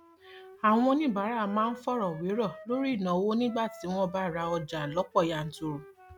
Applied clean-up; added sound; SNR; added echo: none; Wind instrument, woodwind instrument; 19 dB; none.